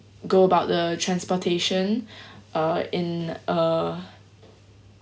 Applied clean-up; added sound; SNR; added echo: none; none; none; none.